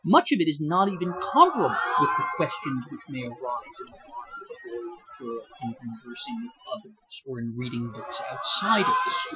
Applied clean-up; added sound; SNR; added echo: classical method Wiener filter.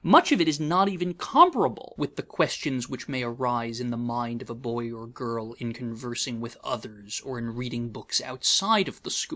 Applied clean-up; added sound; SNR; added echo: none; none; none; none.